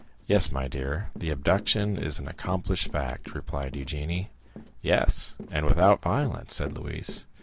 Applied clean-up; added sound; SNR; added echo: none; Run; 19 dB; none.